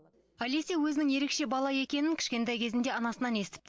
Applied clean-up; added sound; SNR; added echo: none; none; none; none.